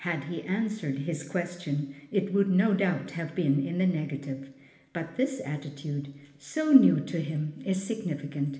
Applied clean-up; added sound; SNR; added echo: none; none; none; reverberation time 1.1 s.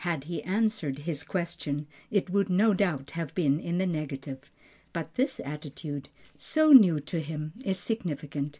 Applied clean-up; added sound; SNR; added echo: none; none; none; none.